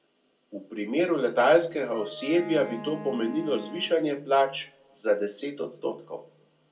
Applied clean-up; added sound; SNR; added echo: none; Wind instrument, woodwind instrument; 15 dB; reverberation time 0.2 s.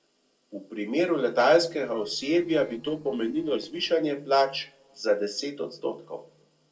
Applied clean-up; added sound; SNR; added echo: neural separator model SepFormer DNS4.